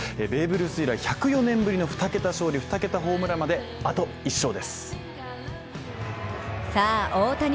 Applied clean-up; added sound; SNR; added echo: none; none; none; none.